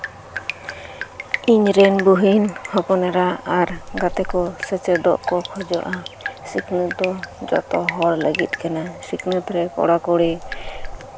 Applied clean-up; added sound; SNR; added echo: none; Drip; 12 dB; none.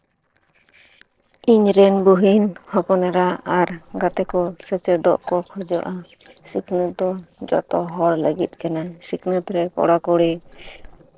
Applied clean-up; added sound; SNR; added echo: neural separator model SepFormer DNS4.